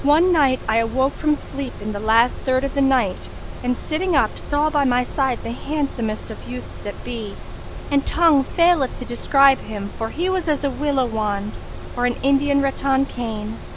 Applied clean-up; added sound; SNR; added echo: none; Mechanisms; 9 dB; none.